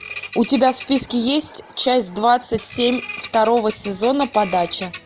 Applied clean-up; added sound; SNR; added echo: none; Bird vocalization, bird call, bird song; 16 dB; none.